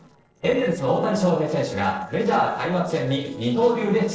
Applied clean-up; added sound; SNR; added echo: neural separator model SepFormer DNS4.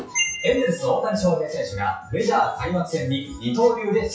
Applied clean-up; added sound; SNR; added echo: classical method WPE with log-MMSE.